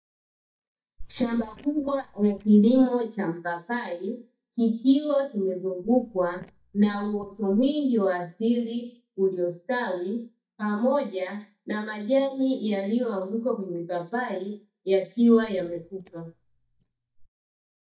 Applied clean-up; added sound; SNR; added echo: neural mask model DeepFilterNet 3.